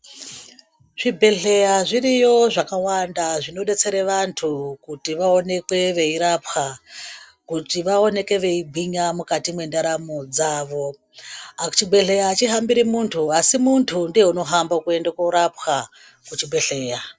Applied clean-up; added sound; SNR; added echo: none; none; none; none.